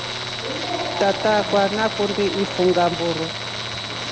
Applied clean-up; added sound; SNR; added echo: none; Tools; 6 dB; none.